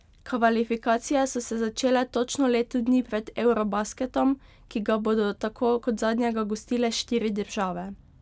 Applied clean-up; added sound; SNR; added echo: none; none; none; none.